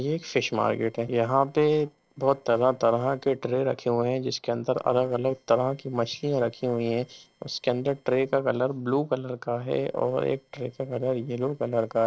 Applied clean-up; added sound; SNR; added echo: neural separator model SepFormer DNS4.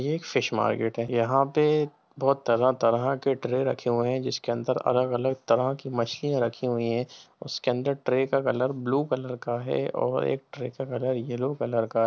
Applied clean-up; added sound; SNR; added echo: none; none; none; none.